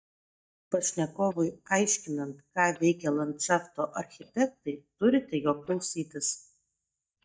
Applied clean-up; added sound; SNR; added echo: neural mask model DeepFilterNet 3.